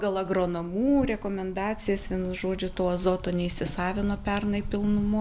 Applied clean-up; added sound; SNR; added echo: none; none; none; none.